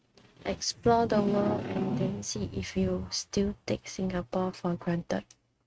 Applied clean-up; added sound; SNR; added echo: neural mask model RNNoise.